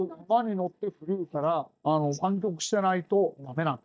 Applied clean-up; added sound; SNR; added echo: neural mask model DeepFilterNet 3.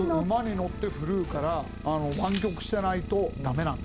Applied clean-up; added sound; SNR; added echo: none; Idling; 10 dB; none.